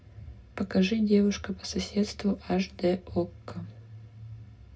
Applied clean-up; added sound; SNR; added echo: none; none; none; reverberation time 0.2 s.